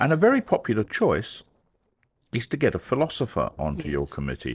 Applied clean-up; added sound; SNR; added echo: neural separator model SepFormer DNS4.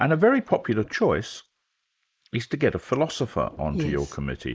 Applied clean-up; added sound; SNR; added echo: neural mask model Resemble Enhance denoiser.